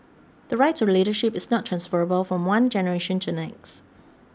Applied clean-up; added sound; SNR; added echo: none; none; none; none.